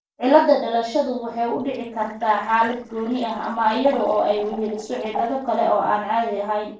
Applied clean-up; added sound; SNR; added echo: neural separator model SepFormer DNS4.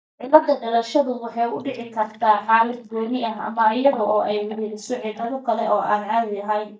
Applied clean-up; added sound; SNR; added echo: neural mask model DeepFilterNet 3.